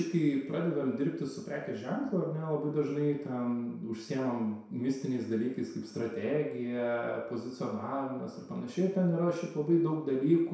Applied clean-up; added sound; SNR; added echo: none; none; none; reverberation time 0.7 s.